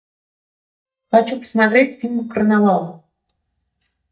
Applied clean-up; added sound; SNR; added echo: neural mask model DeepFilterNet 3.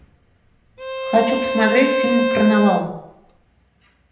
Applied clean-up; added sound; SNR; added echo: none; Bowed string instrument; 3 dB; reverberation time 0.7 s.